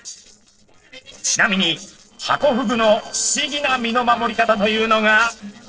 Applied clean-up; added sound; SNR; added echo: neural separator model SepFormer DNS4.